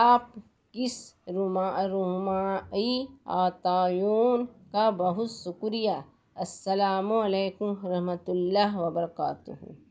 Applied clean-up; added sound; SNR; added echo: none; none; none; none.